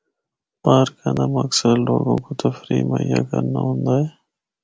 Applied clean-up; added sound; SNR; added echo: none; none; none; none.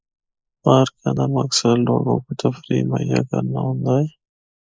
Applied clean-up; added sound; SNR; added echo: neural mask model Resemble Enhance denoiser.